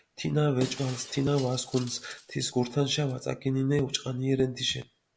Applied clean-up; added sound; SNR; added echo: none; Shatter; 17 dB; none.